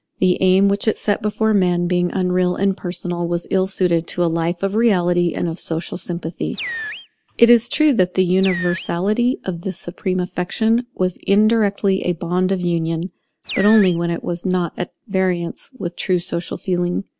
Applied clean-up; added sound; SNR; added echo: none; Animal; 13 dB; none.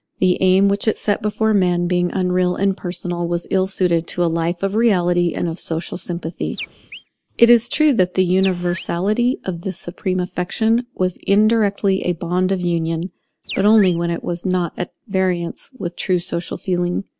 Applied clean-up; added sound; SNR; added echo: neural mask model Resemble Enhance denoiser.